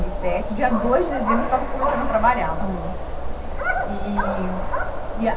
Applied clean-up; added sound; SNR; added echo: none; Dog; -2 dB; reverberation time 0.4 s.